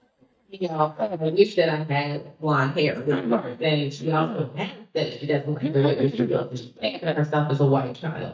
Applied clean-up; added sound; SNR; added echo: neural mask model DeepFilterNet 3.